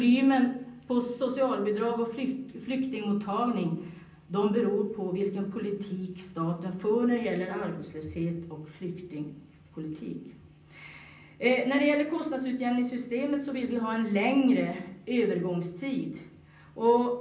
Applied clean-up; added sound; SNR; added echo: none; none; none; reverberation time 0.6 s.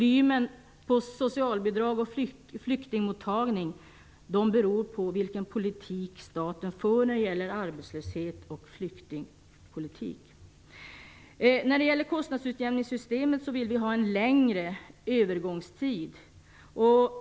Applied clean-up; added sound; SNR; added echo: none; none; none; none.